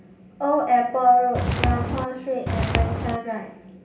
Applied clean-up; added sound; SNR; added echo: none; Walk, footsteps; 0 dB; reverberation time 0.3 s.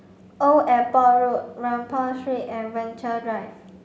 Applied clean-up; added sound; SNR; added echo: none; none; none; none.